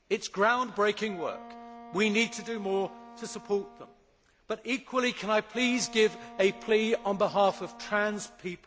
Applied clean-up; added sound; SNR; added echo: none; Wind instrument, woodwind instrument; 19 dB; none.